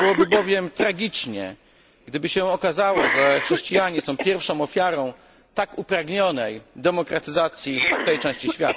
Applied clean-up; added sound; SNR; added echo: none; Cough; 5 dB; none.